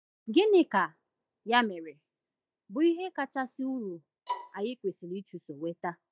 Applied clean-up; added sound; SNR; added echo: neural mask model DeepFilterNet 3.